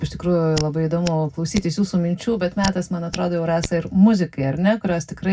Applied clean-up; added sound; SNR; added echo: none; Hands; 15 dB; reverberation time 0.4 s.